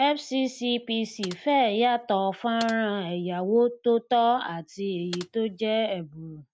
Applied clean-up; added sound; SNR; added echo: none; Computer keyboard; 19 dB; none.